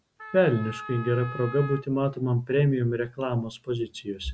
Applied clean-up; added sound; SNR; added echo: none; Wind instrument, woodwind instrument; 14 dB; none.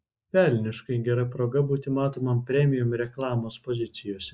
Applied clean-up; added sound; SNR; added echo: neural mask model Resemble Enhance denoiser.